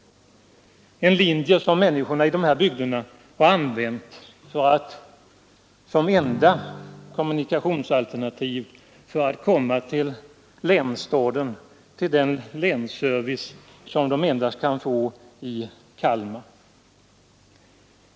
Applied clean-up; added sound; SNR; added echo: none; Acoustic guitar / Strum; 14 dB; none.